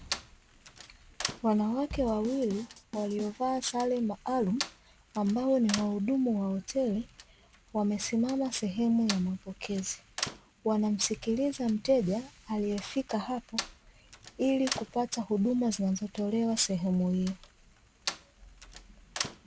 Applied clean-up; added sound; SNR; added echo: none; Drum kit + Slam; 13 dB; none.